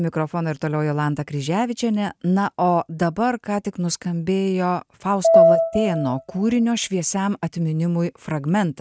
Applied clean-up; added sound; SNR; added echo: neural mask model RNNoise.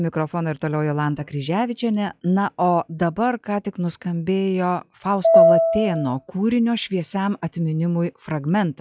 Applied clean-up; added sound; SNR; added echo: classical method log-MMSE.